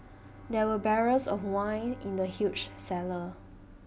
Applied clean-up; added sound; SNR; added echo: none; Bowed string instrument; 18 dB; none.